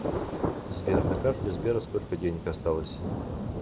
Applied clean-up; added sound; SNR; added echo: none; Thunder; 0 dB; reverberation time 2.4 s.